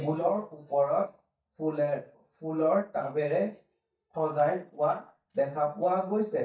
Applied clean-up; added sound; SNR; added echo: neural mask model DeepFilterNet 3.